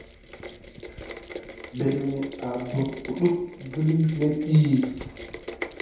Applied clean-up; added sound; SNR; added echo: none; Rain; 11 dB; reverberation time 0.9 s.